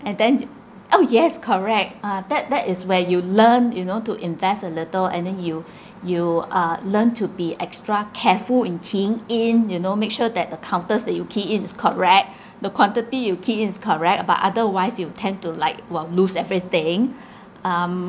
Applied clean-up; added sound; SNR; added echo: none; none; none; none.